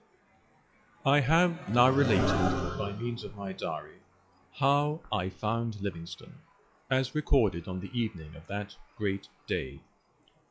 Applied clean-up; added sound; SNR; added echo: classical method log-MMSE.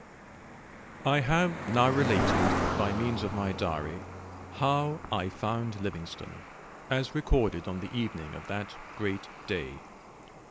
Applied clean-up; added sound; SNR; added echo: none; Cricket; 5 dB; none.